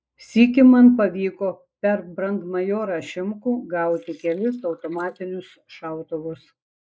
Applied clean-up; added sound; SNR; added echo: neural mask model Resemble Enhance denoiser.